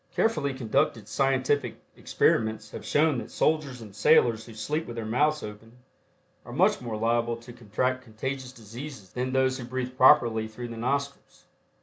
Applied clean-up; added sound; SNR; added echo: none; none; none; none.